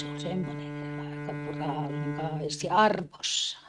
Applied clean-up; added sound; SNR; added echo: neural mask model RNNoise.